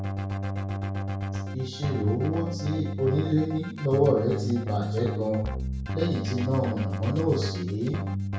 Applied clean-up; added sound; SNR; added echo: none; Keyboard (musical); 2 dB; reverberation time 0.5 s.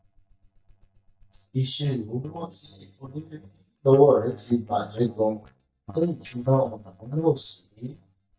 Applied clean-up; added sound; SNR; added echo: neural mask model DeepFilterNet 3.